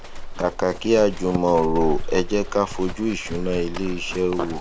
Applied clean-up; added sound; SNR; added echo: none; Livestock, farm animals, working animals; 6 dB; none.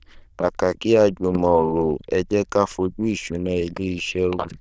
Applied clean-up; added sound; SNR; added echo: neural diffusion model UNIVERSE++.